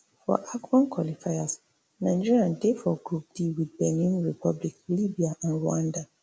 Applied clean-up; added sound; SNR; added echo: none; none; none; none.